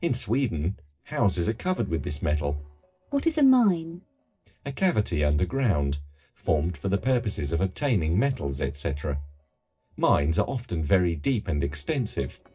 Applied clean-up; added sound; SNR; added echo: neural separator model SepFormer DNS4.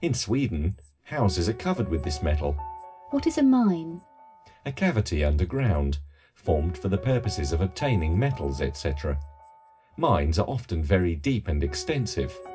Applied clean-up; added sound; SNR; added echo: none; Piano; 19 dB; reverberation time 0.4 s.